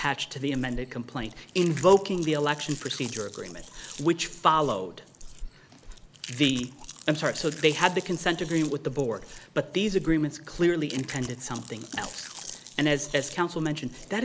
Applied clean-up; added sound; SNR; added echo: none; Chewing, mastication; 15 dB; none.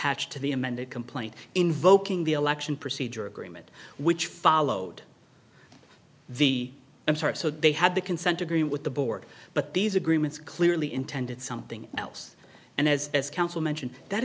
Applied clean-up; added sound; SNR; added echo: none; none; none; none.